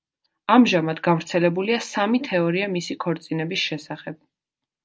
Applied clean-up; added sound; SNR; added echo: none; none; none; none.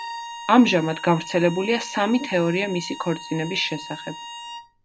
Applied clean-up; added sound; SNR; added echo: none; Bowed string instrument; 14 dB; none.